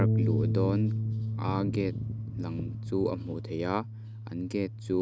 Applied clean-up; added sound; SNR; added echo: none; Bass guitar; -1 dB; none.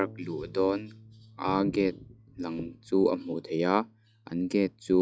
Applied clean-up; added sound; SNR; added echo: classical method log-MMSE.